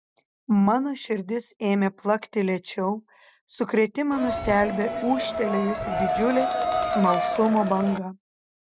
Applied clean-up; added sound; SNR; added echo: none; Crowd; 2 dB; none.